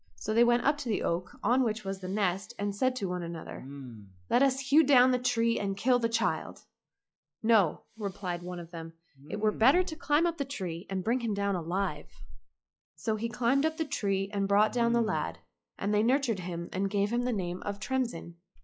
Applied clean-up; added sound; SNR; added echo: classical method log-MMSE.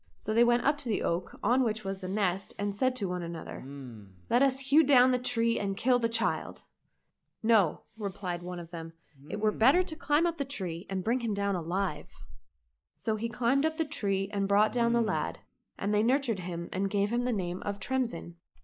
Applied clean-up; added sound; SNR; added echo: none; Respiratory sounds; 15 dB; none.